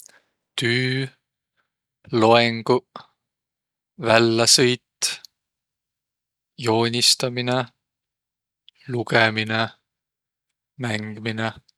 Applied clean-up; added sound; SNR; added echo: none; none; none; none.